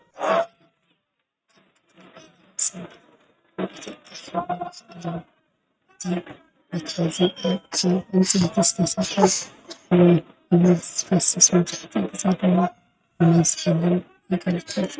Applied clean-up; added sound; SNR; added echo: neural mask model RNNoise.